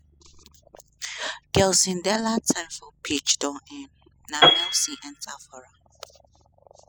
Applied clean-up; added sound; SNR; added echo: classical method spectral subtraction.